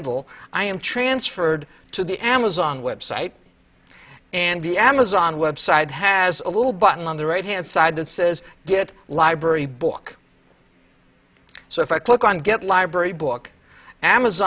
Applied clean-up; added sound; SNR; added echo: none; none; none; none.